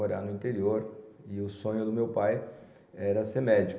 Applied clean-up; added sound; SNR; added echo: none; none; none; reverberation time 0.8 s.